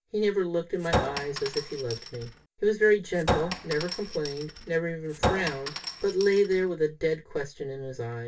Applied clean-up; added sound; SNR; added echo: none; Chink, clink; 5 dB; reverberation time 0.2 s.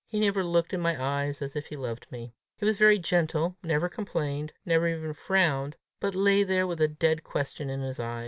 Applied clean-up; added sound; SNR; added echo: none; none; none; none.